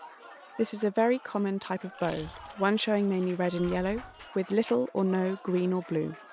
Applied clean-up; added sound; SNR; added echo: none; Chewing, mastication + Applause / Crowd; 18 dB; none.